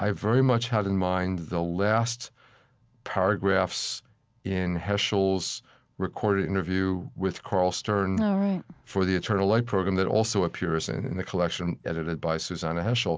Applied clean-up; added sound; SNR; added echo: none; none; none; none.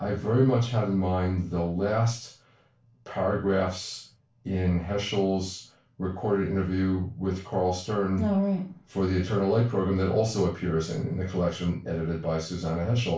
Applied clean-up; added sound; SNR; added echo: none; none; none; reverberation time 0.3 s.